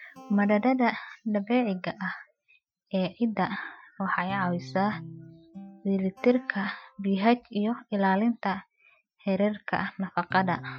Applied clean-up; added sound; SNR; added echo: classical method Wiener filter.